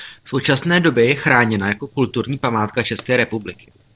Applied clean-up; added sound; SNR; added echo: neural separator model SepFormer DNS4.